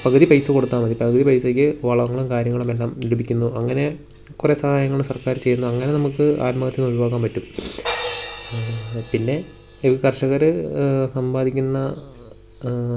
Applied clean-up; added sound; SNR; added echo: none; Crash cymbal; 11 dB; none.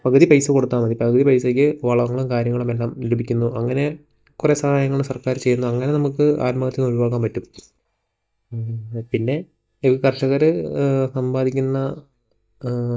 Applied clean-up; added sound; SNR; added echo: neural mask model DeepFilterNet 3.